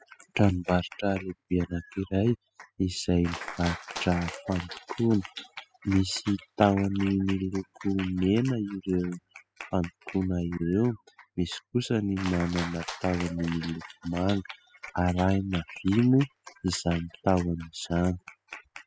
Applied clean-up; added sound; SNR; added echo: classical method spectral subtraction.